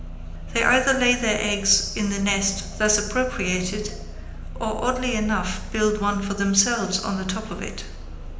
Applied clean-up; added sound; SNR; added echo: none; Aircraft; 9 dB; reverberation time 0.9 s.